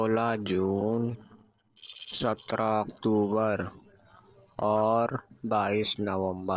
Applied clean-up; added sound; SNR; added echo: neural separator model SepFormer DNS4.